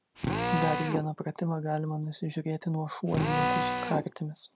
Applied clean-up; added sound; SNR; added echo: none; Drill; 1 dB; none.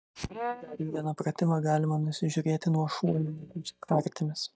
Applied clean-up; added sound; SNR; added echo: neural mask model DeepFilterNet 3.